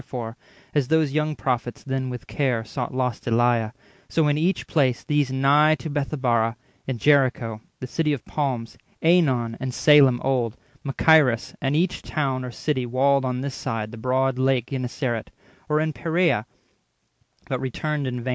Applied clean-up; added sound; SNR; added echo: none; none; none; none.